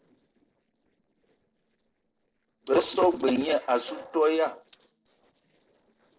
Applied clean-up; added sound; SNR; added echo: neural separator model SepFormer DNS4.